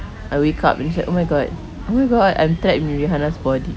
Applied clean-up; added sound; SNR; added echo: none; none; none; none.